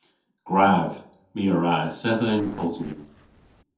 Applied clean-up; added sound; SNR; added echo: neural separator model SepFormer DNS4.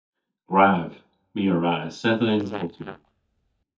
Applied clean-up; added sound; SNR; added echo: neural mask model DeepFilterNet 3.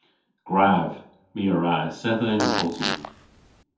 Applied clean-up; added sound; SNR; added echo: none; Fart; 5 dB; reverberation time 0.5 s.